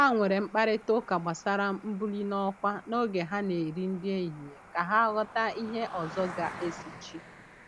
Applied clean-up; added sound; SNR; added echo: none; Cricket; 17 dB; none.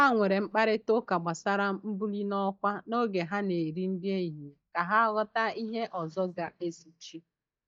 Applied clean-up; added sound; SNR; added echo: neural mask model DeepFilterNet 3.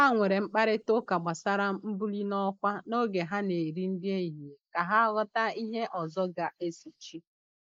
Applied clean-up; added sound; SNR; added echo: neural mask model Resemble Enhance denoiser.